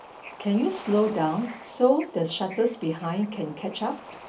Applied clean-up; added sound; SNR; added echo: none; Bird / Ocean; 17 dB; reverberation time 0.3 s.